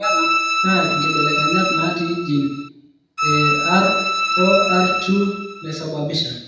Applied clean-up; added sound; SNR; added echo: none; Bowed string instrument; -1 dB; reverberation time 0.8 s.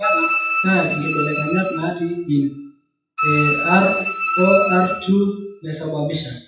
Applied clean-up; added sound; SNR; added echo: classical method WPE with log-MMSE.